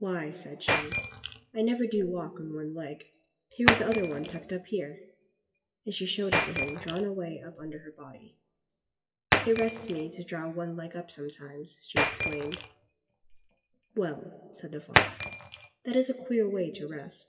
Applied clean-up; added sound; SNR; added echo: classical method WPE with log-MMSE.